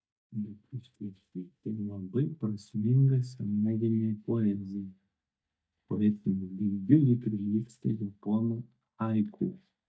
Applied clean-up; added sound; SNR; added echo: neural mask model DeepFilterNet 3.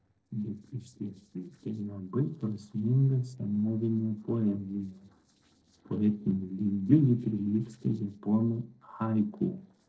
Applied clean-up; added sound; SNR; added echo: neural separator model SepFormer DNS4.